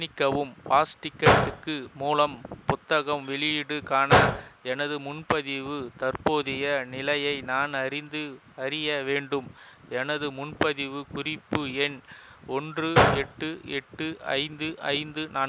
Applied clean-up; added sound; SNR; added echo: none; Gunshot, gunfire; -2 dB; none.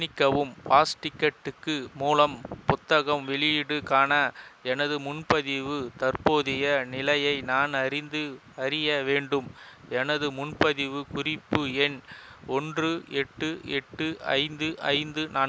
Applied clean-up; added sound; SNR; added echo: none; none; none; none.